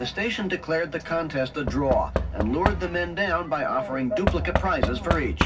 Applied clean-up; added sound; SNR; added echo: none; Knock / Wood; 3 dB; reverberation time 0.4 s.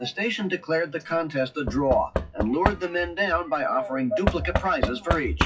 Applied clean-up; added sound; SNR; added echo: classical method WPE with log-MMSE.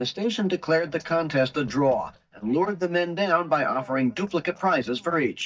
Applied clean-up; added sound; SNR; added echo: neural mask model DeepFilterNet 3.